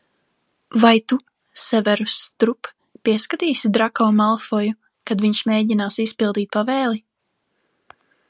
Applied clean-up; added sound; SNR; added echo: none; none; none; none.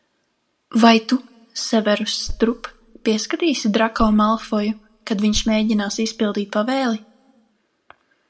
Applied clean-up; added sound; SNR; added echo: none; Thump, thud; 13 dB; reverberation time 0.4 s.